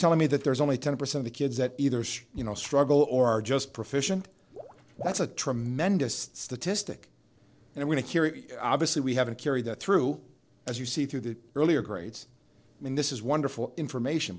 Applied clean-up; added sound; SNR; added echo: neural separator model SepFormer DNS4.